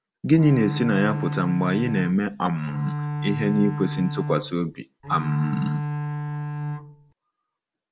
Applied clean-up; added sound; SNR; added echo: none; Bowed string instrument; 4 dB; none.